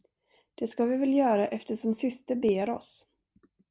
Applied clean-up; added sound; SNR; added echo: none; none; none; none.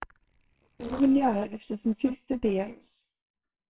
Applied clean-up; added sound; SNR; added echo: neural separator model SepFormer WHAMR!.